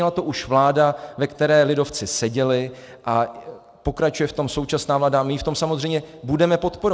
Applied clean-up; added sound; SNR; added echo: none; none; none; none.